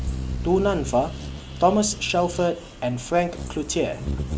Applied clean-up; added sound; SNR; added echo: none; Bird vocalization, bird call, bird song; 8 dB; none.